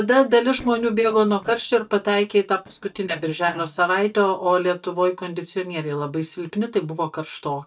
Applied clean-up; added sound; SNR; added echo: neural mask model DeepFilterNet 3.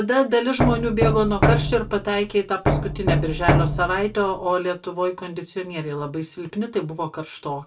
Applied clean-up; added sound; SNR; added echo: none; Knock; -1 dB; reverberation time 0.2 s.